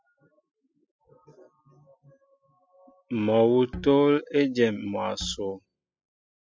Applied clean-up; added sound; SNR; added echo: classical method spectral subtraction.